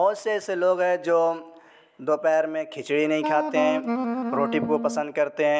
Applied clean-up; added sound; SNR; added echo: none; Wind instrument, woodwind instrument; 3 dB; none.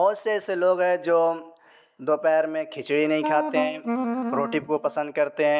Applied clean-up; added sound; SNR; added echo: neural mask model DeepFilterNet 3.